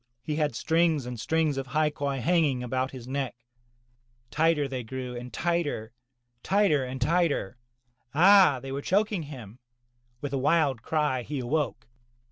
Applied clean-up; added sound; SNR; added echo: none; Knock; 8 dB; none.